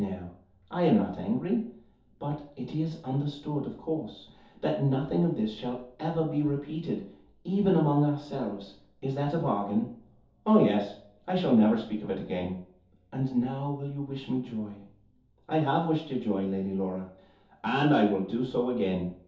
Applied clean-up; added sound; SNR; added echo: none; none; none; reverberation time 0.5 s.